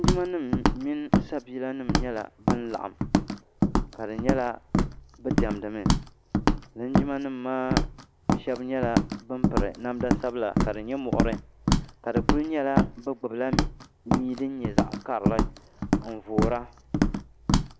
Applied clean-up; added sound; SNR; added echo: none; Walk, footsteps; -5 dB; none.